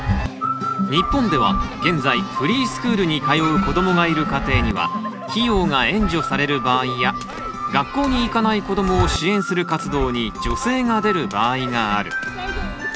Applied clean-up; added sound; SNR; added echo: none; Chime; 10 dB; none.